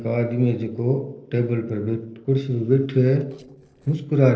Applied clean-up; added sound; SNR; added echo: neural separator model SepFormer DNS4.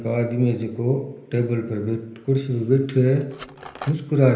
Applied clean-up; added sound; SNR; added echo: none; Cutlery, silverware; 17 dB; reverberation time 0.8 s.